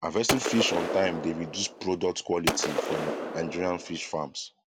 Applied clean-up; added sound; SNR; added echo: none; Gunshot, gunfire; 2 dB; none.